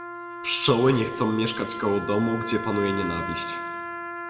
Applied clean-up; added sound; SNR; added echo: none; Trumpet; 8 dB; reverberation time 1.3 s.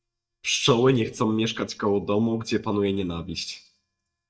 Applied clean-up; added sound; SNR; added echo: neural mask model DeepFilterNet 3.